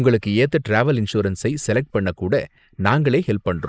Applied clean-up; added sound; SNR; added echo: neural mask model Resemble Enhance denoiser.